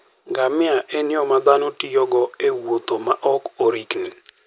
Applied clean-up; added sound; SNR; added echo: none; none; none; none.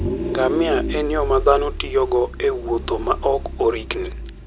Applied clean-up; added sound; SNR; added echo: none; Vehicle; 6 dB; none.